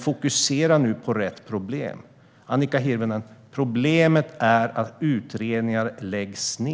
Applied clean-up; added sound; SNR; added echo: none; none; none; none.